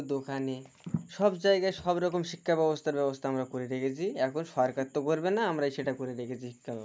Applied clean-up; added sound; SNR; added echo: none; none; none; none.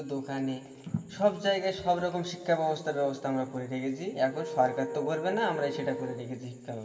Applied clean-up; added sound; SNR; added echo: none; Wind instrument, woodwind instrument; 9 dB; reverberation time 1.9 s.